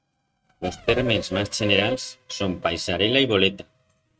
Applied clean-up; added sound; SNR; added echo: neural mask model RNNoise.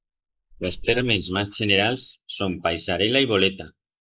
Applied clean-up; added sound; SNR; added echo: neural mask model Resemble Enhance denoiser.